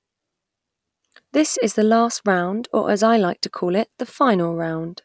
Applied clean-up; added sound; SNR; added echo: none; none; none; none.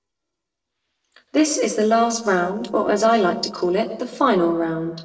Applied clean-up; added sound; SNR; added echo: neural separator model SepFormer DNS4.